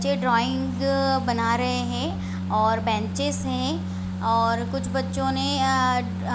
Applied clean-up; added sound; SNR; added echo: none; Organ; 4 dB; none.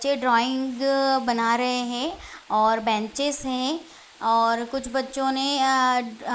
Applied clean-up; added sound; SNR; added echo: neural mask model Resemble Enhance denoiser.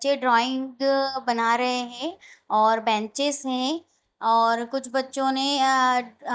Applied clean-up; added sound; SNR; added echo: neural mask model DeepFilterNet 3.